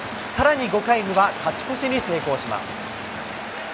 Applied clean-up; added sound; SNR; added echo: none; none; none; none.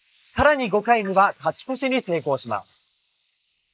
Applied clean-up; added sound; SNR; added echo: neural mask model Resemble Enhance denoiser.